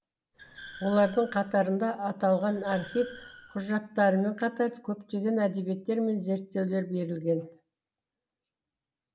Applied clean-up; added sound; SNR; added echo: none; Car; 20 dB; none.